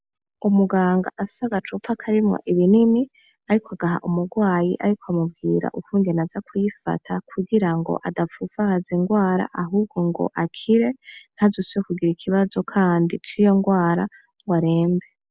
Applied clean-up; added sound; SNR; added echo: none; none; none; none.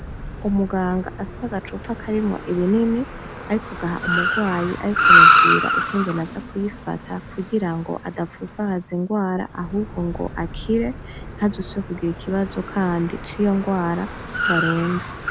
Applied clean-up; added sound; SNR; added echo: none; Car; -1 dB; none.